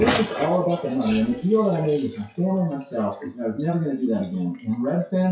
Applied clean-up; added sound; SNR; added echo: classical method WPE with log-MMSE.